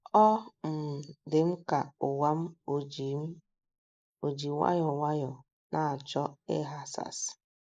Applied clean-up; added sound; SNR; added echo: neural mask model Resemble Enhance denoiser.